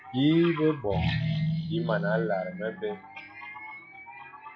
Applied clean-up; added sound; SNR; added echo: classical method log-MMSE.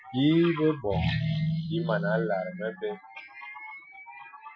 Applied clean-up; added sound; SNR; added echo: classical method Wiener filter.